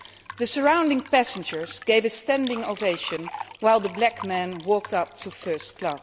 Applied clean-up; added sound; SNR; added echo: none; Fill (with liquid); 17 dB; none.